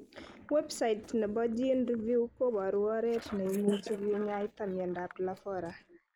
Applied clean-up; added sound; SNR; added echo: neural mask model Resemble Enhance denoiser.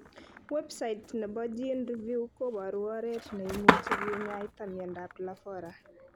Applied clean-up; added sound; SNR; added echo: none; Skateboard; -1 dB; none.